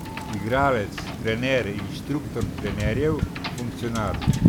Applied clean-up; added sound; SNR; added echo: none; Wind / Boat, Water vehicle; 0 dB; none.